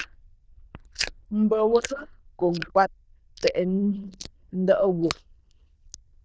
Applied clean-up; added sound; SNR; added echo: neural diffusion model UNIVERSE++.